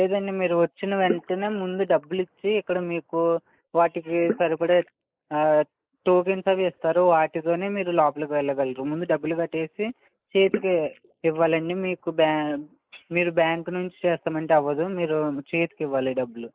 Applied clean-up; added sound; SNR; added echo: neural mask model Resemble Enhance denoiser.